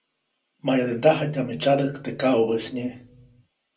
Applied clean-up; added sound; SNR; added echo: none; none; none; reverberation time 0.2 s.